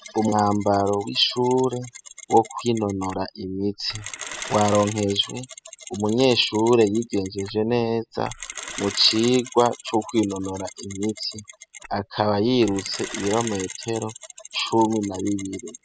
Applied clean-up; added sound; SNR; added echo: classical method spectral subtraction.